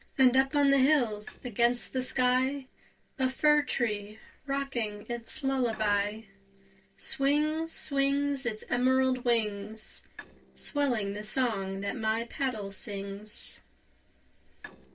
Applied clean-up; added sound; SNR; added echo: neural separator model SepFormer DNS4.